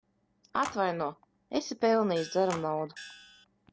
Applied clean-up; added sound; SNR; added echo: none; Gong + Telephone; 16 dB; none.